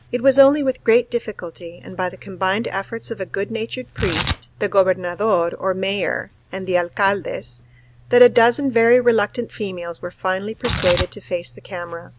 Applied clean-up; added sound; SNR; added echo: none; Snare drum + Tearing; 12 dB; none.